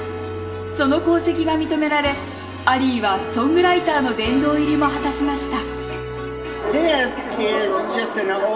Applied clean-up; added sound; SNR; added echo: none; Wind instrument, woodwind instrument; 12 dB; reverberation time 0.9 s.